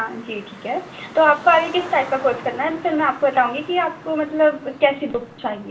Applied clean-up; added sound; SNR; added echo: none; Traffic noise, roadway noise; 18 dB; reverberation time 0.4 s.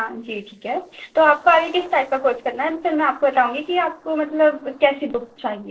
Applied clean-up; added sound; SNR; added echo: neural separator model SepFormer DNS4.